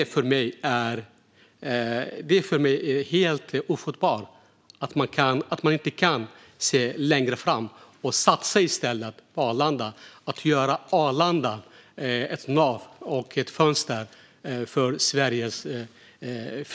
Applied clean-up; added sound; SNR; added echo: none; none; none; none.